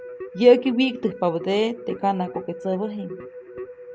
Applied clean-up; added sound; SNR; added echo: none; Keyboard (musical); 14 dB; none.